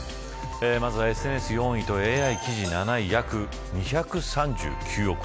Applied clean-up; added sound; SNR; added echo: none; Crash cymbal + Wind instrument, woodwind instrument; 15 dB; none.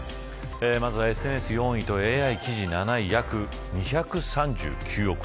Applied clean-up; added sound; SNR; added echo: none; none; none; none.